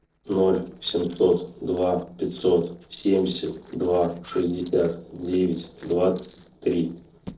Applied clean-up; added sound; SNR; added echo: neural separator model SepFormer DNS4.